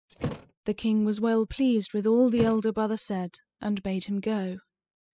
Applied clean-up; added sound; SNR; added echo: classical method spectral subtraction.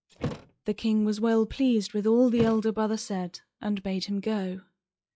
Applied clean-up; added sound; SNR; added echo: classical method log-MMSE.